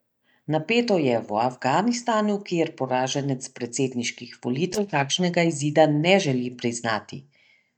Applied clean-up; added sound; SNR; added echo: neural mask model DeepFilterNet 3.